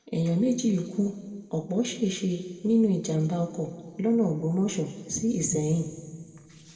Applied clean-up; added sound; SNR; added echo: none; none; none; reverberation time 1.9 s.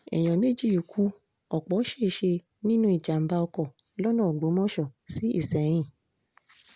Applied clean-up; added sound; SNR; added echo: none; none; none; none.